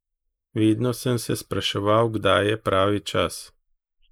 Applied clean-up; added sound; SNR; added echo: neural mask model Resemble Enhance denoiser.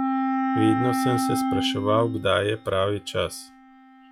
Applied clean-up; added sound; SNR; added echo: classical method log-MMSE.